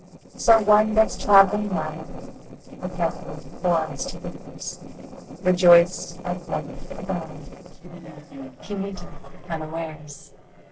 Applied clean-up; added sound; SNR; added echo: neural separator model SepFormer DNS4.